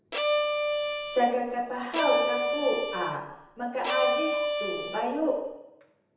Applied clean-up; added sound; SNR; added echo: none; Bowed string instrument; -1 dB; reverberation time 0.8 s.